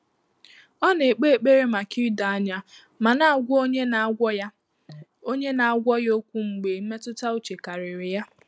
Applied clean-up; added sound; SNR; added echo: none; none; none; none.